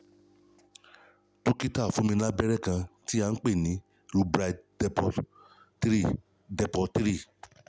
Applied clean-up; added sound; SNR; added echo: none; none; none; none.